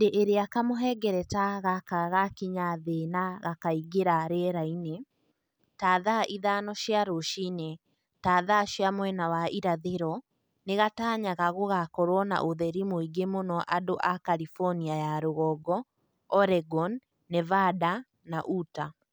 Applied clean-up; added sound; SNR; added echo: none; none; none; none.